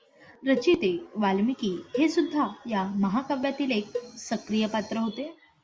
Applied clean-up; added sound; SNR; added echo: none; Cowbell; 13 dB; none.